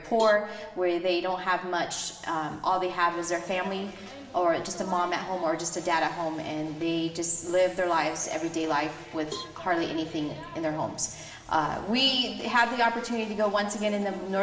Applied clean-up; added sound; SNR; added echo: none; Cowbell; 18 dB; reverberation time 2.1 s.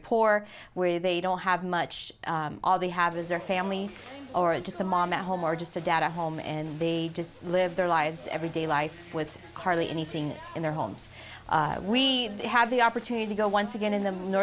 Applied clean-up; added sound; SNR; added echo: none; none; none; none.